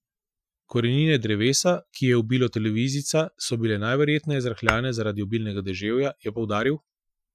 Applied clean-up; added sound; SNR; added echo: classical method Wiener filter.